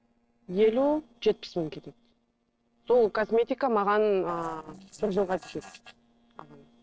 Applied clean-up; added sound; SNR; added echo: neural separator model SepFormer DNS4.